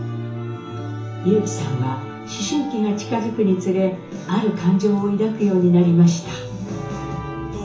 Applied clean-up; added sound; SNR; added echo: none; none; none; reverberation time 0.7 s.